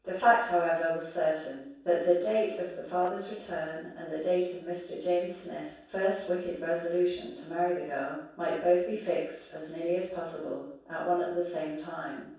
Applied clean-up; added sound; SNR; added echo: neural separator model SepFormer DNS4.